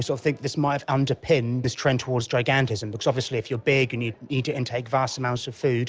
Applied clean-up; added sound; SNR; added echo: none; none; none; none.